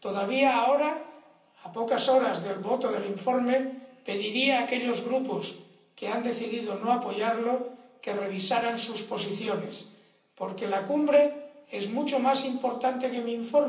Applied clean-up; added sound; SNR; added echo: none; none; none; reverberation time 0.6 s.